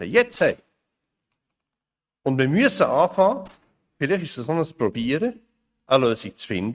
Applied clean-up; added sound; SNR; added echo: neural mask model RNNoise.